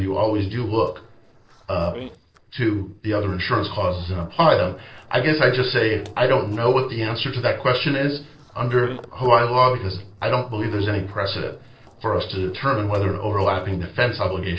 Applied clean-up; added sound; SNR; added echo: neural separator model SepFormer DNS4.